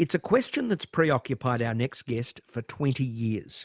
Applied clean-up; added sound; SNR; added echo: none; none; none; none.